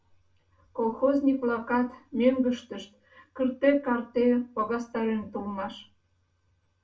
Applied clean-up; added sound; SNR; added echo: none; none; none; reverberation time 0.2 s.